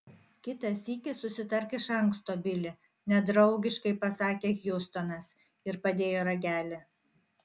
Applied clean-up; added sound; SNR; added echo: none; none; none; none.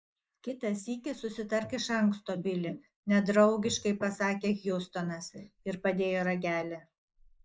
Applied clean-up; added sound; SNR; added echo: neural mask model Resemble Enhance denoiser.